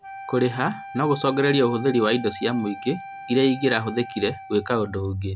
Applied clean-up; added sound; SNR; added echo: none; Wind instrument, woodwind instrument; 15 dB; none.